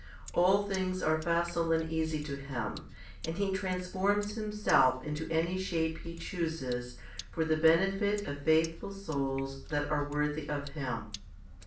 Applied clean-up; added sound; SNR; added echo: none; Sink (filling or washing); 14 dB; reverberation time 0.4 s.